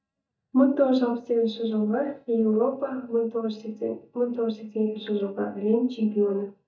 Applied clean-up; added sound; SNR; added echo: neural mask model DeepFilterNet 3.